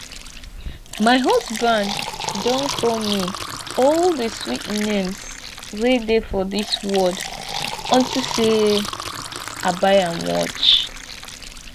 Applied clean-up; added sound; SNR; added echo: none; Fill (with liquid); 8 dB; none.